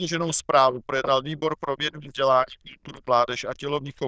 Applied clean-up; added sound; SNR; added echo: neural diffusion model UNIVERSE++.